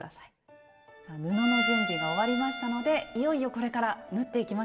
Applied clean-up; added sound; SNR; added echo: none; Bowed string instrument; 3 dB; reverberation time 1.0 s.